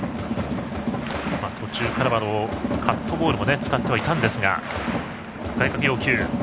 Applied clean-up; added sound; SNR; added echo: none; none; none; none.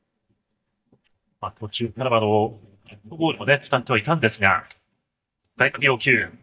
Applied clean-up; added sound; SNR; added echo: neural mask model DeepFilterNet 3.